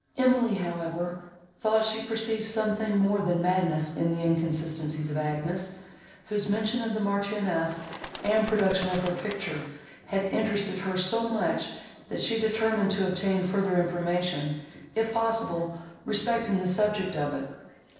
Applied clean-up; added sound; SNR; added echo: neural separator model SepFormer DNS4.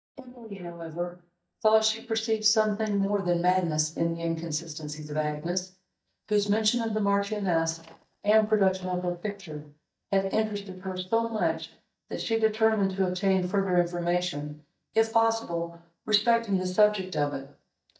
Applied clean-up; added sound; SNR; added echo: neural mask model DeepFilterNet 3.